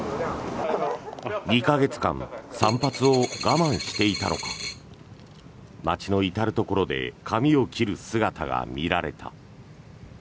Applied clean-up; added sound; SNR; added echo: none; Coin (dropping); 8 dB; none.